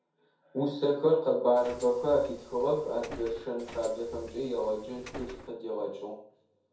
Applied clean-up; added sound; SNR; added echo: none; Bus; 17 dB; reverberation time 0.6 s.